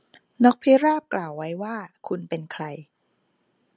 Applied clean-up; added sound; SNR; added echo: none; none; none; none.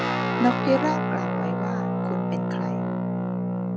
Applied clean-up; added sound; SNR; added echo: none; Guitar; -4 dB; none.